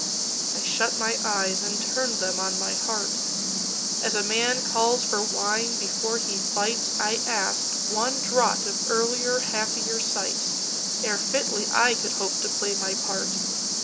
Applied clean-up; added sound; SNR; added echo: none; Cricket; -3 dB; none.